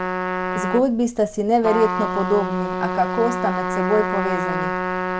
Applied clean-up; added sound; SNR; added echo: none; Trumpet; 2 dB; none.